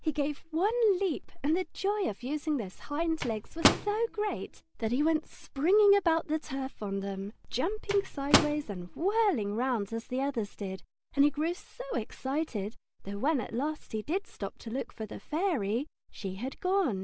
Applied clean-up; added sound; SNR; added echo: none; Microwave oven; 4 dB; none.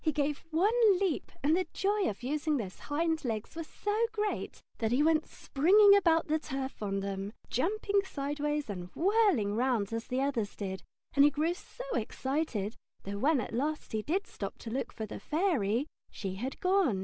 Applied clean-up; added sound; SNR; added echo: none; none; none; none.